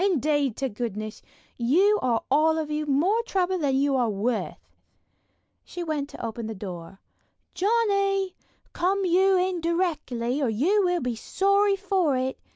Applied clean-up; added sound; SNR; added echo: none; none; none; none.